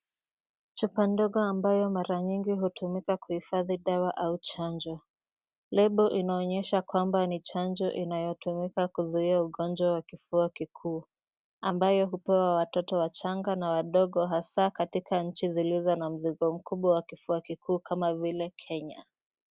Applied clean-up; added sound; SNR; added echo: none; none; none; none.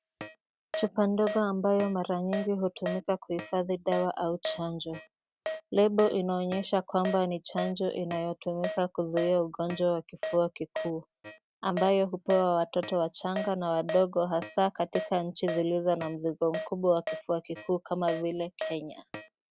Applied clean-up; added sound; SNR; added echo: none; Keyboard (musical); 11 dB; none.